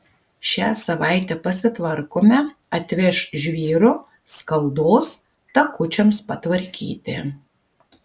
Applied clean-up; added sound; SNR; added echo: none; none; none; none.